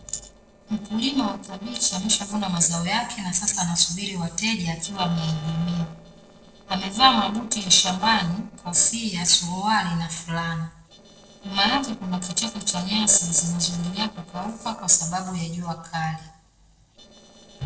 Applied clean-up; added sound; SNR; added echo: neural separator model SepFormer DNS4.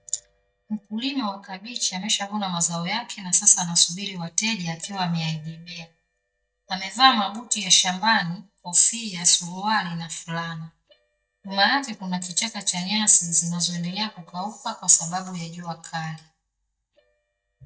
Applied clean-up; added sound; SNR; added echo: neural mask model DeepFilterNet 3.